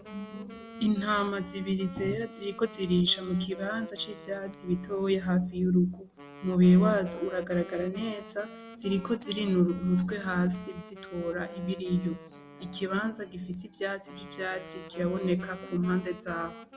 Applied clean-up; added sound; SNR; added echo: none; Wind instrument, woodwind instrument; 17 dB; none.